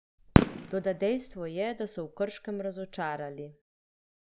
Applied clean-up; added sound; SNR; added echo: none; Fireworks; -3 dB; none.